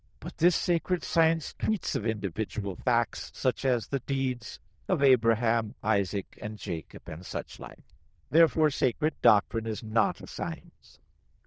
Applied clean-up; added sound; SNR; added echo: neural diffusion model UNIVERSE++.